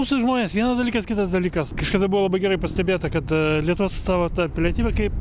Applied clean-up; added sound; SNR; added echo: none; none; none; none.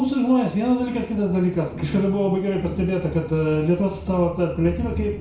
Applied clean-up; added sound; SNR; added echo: none; none; none; reverberation time 0.6 s.